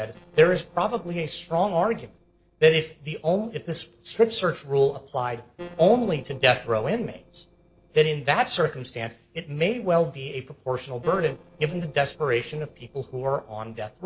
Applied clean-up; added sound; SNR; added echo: neural separator model SepFormer DNS4.